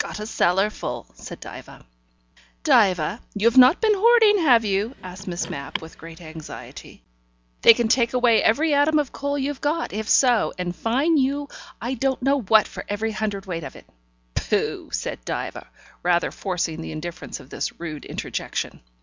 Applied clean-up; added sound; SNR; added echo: none; Car; 17 dB; none.